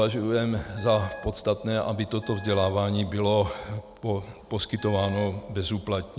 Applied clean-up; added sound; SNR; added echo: none; Wind instrument, woodwind instrument; 19 dB; none.